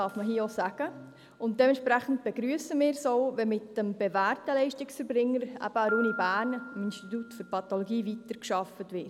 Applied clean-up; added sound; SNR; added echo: none; Piano; 16 dB; none.